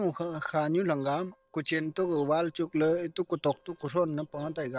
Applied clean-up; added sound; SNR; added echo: neural separator model SepFormer DNS4.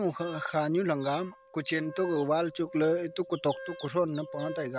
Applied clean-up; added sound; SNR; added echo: none; Wind instrument, woodwind instrument; 15 dB; none.